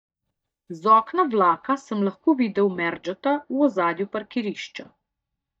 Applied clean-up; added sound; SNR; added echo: neural mask model DeepFilterNet 3.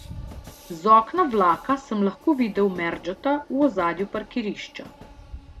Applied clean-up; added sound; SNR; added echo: none; Train; 19 dB; none.